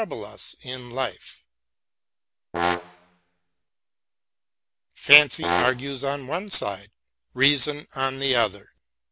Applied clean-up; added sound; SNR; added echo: none; Brass instrument; 2 dB; none.